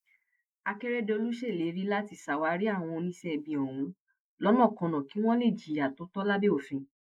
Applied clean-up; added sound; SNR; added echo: neural mask model Resemble Enhance denoiser.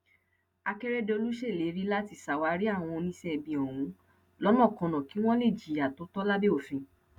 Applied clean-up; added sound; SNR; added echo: none; none; none; none.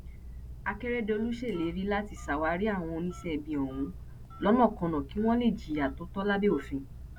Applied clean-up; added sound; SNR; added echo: none; Telephone; 13 dB; none.